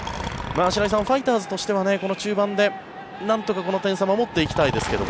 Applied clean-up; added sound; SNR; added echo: none; Breathing; 11 dB; none.